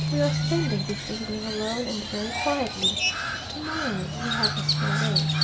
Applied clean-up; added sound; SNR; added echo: none; Crow; -4 dB; reverberation time 0.8 s.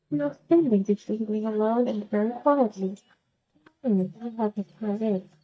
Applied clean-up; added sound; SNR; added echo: neural mask model DeepFilterNet 3.